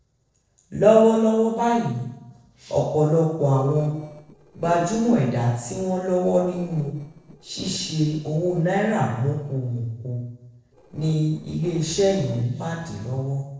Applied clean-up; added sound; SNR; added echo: neural separator model SepFormer DNS4.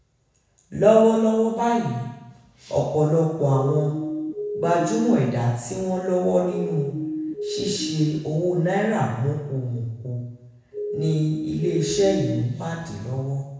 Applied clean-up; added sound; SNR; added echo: none; Siren; 5 dB; reverberation time 1.0 s.